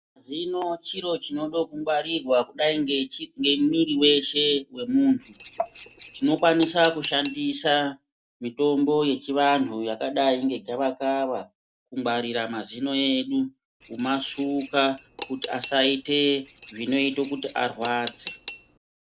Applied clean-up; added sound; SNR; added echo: none; Cutlery, silverware / Dishes, pots, and pans; 13 dB; none.